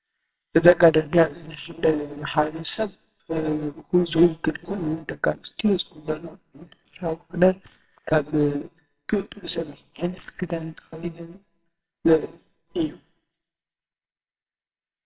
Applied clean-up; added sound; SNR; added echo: neural separator model SepFormer WHAMR!.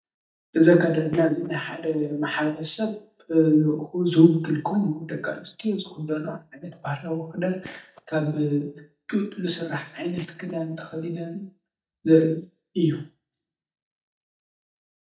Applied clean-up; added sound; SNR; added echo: neural mask model DeepFilterNet 3.